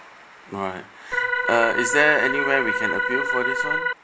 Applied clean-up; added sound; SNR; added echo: none; Organ; -1 dB; none.